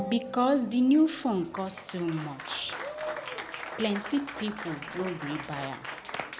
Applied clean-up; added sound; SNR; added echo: none; Applause; 10 dB; none.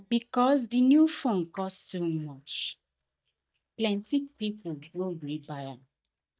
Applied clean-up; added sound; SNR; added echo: neural mask model DeepFilterNet 3.